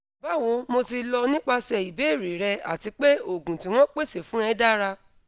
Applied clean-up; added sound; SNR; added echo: none; none; none; none.